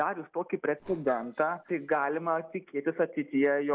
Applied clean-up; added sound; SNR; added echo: neural separator model SepFormer DNS4.